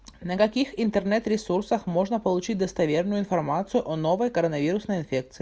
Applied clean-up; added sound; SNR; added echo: none; none; none; none.